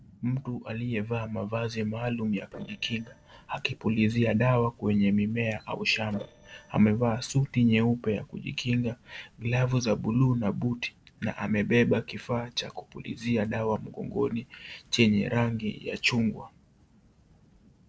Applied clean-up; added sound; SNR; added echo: neural separator model SepFormer DNS4.